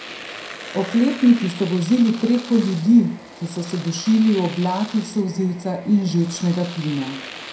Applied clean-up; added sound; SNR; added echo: none; Domestic sounds, home sounds; 16 dB; reverberation time 0.4 s.